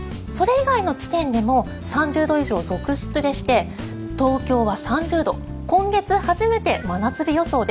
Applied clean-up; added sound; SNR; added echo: none; none; none; none.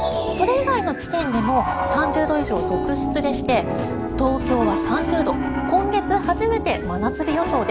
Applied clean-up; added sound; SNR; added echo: none; Piano; 3 dB; none.